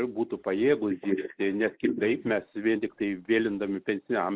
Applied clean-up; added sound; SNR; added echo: neural mask model Resemble Enhance denoiser.